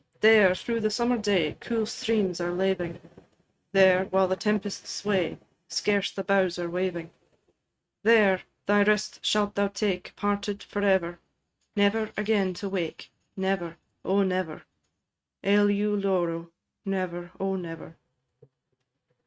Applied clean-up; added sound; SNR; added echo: neural mask model RNNoise.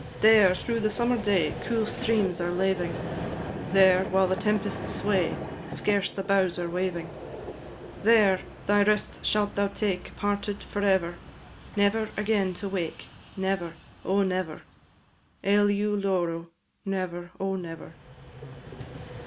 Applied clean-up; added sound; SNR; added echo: none; Vehicle; 11 dB; none.